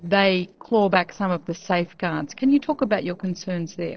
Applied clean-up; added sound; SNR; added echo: neural separator model SepFormer DNS4.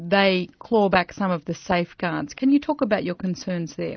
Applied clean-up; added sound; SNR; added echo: none; none; none; none.